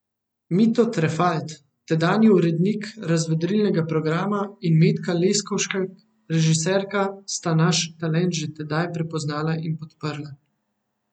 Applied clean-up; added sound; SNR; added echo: none; none; none; none.